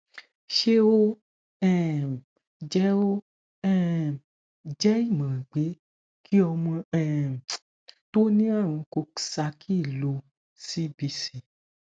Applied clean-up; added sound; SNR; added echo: none; none; none; none.